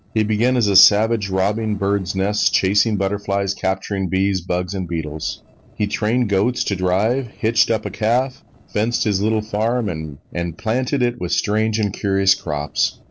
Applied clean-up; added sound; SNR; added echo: neural separator model SepFormer DNS4.